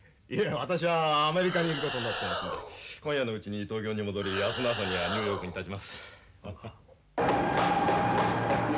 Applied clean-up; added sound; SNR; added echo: none; Animal; 6 dB; none.